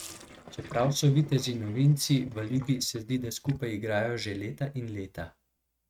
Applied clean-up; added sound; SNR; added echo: neural mask model RNNoise.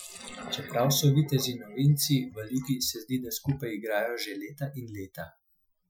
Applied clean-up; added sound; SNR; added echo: classical method Wiener filter.